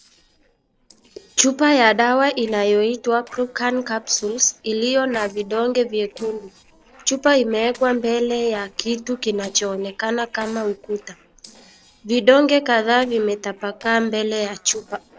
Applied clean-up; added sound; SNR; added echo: neural separator model SepFormer DNS4.